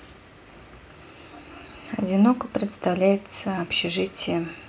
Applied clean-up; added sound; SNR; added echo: none; none; none; none.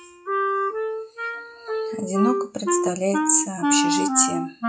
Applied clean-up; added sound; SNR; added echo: classical method log-MMSE.